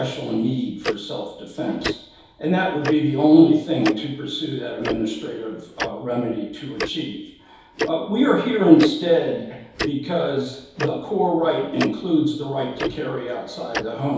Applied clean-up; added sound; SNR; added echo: none; Tick-tock; 11 dB; reverberation time 2.2 s.